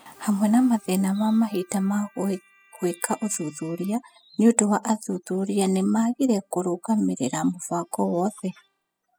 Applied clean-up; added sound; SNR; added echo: classical method spectral subtraction.